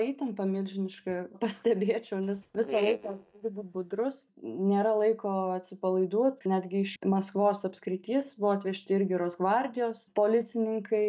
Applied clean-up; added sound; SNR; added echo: neural mask model DeepFilterNet 3.